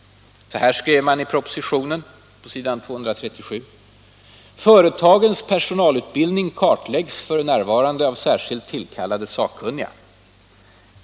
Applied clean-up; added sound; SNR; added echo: none; none; none; none.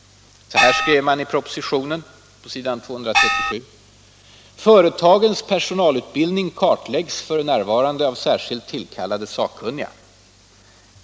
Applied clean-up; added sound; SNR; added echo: none; Gong; -4 dB; none.